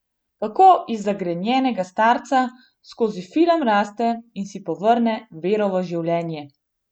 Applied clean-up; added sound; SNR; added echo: none; none; none; none.